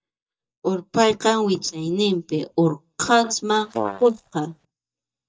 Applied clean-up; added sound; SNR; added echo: neural mask model DeepFilterNet 3.